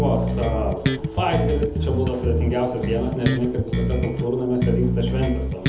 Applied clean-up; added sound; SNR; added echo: none; Bass guitar; -1 dB; reverberation time 0.7 s.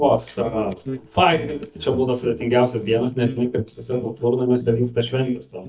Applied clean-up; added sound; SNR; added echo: neural mask model DeepFilterNet 3.